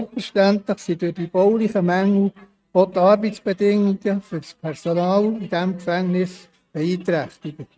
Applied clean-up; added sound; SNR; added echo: neural mask model RNNoise.